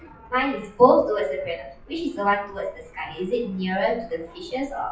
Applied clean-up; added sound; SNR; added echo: classical method WPE with log-MMSE.